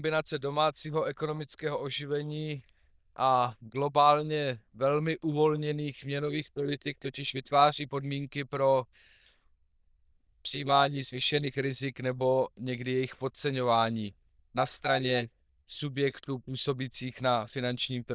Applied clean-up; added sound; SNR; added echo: neural diffusion model UNIVERSE++.